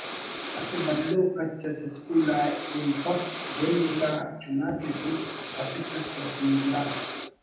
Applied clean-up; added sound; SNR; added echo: none; Breathing; -3 dB; reverberation time 0.8 s.